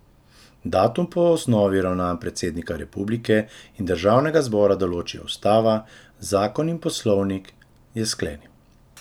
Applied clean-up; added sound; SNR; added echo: none; none; none; none.